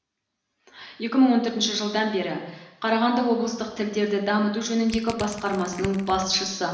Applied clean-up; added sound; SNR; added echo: none; Crushing; 14 dB; reverberation time 1.0 s.